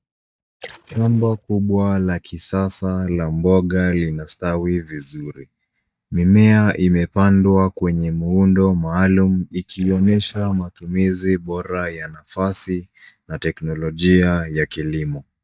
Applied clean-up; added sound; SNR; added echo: neural mask model DeepFilterNet 3.